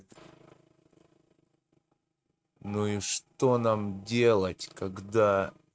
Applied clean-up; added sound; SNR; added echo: neural mask model RNNoise.